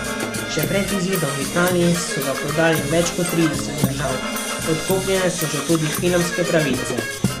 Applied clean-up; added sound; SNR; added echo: none; Brass instrument / Percussion; 3 dB; none.